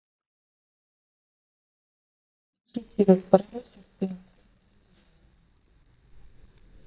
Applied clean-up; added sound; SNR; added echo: neural mask model DeepFilterNet 3.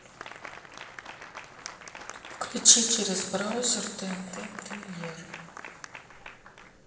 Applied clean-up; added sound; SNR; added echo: none; Applause; 14 dB; reverberation time 1.4 s.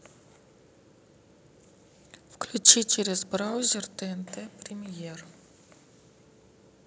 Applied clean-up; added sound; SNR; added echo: none; none; none; none.